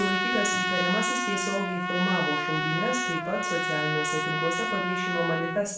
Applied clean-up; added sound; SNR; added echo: none; Trumpet; -1 dB; reverberation time 0.4 s.